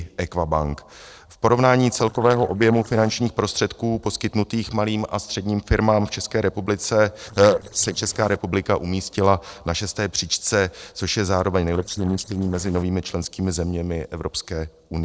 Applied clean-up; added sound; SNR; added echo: neural separator model SepFormer DNS4.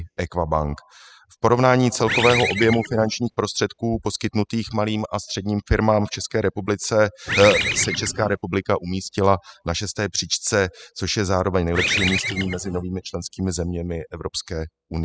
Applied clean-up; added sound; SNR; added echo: classical method spectral subtraction.